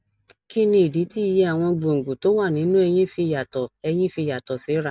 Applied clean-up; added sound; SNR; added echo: none; none; none; none.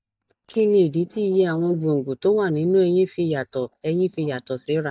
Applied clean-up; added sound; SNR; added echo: neural mask model DeepFilterNet 3.